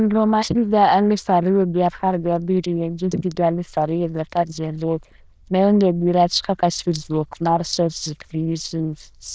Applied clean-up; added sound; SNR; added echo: neural diffusion model UNIVERSE++.